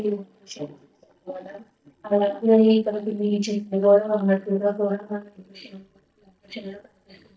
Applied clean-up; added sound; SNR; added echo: neural mask model DeepFilterNet 3.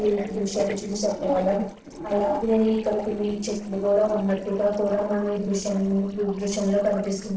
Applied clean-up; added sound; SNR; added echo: neural separator model SepFormer DNS4.